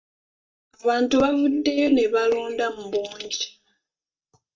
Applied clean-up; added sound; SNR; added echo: neural mask model DeepFilterNet 3.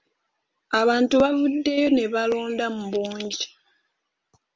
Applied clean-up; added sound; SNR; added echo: none; none; none; none.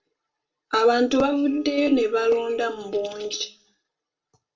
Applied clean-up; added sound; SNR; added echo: neural separator model SepFormer DNS4.